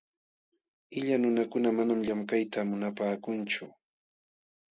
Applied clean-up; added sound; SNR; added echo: none; none; none; none.